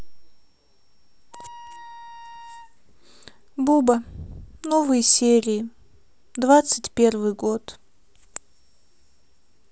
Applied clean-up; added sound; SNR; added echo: none; Wind instrument, woodwind instrument; 18 dB; none.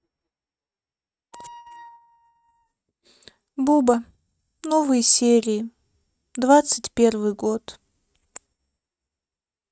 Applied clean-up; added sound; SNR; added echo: neural mask model RNNoise.